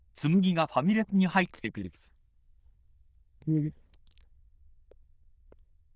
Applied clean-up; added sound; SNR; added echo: neural diffusion model UNIVERSE++.